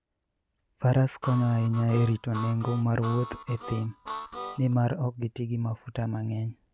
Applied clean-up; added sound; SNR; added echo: none; Harmonica; 12 dB; none.